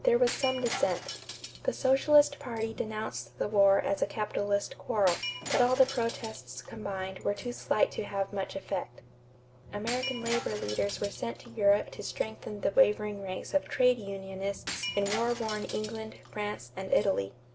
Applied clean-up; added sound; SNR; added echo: none; Shatter; 13 dB; none.